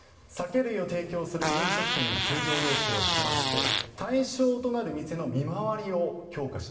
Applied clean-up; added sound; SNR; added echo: none; Fart; -2 dB; reverberation time 1.2 s.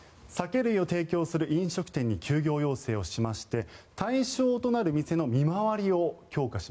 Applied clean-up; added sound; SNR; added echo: none; none; none; none.